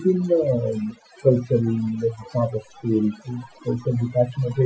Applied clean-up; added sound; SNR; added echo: classical method Wiener filter.